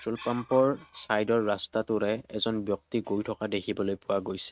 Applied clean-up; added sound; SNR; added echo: neural mask model RNNoise.